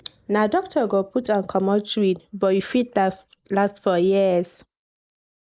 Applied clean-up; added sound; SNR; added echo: neural mask model Resemble Enhance denoiser.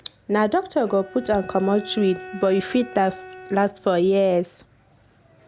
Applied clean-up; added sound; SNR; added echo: none; Bowed string instrument; 17 dB; none.